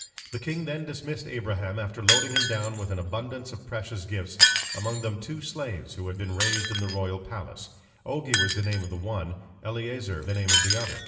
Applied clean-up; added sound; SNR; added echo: none; Shatter; -1 dB; reverberation time 1.0 s.